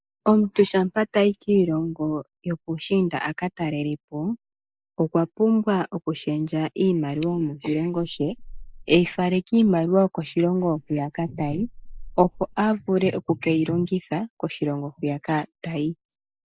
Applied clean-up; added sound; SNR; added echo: neural mask model Resemble Enhance denoiser.